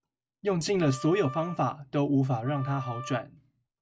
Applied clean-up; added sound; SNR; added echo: none; Wind instrument, woodwind instrument; 15 dB; none.